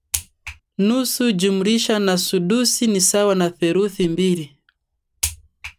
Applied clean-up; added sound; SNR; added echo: none; none; none; none.